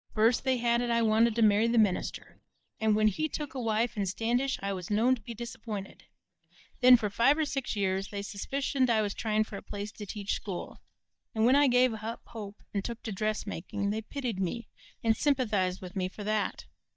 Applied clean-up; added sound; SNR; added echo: neural mask model DeepFilterNet 3.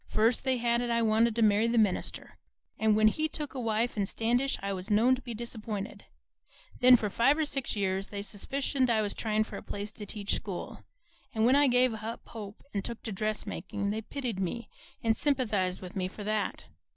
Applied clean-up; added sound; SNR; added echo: none; none; none; none.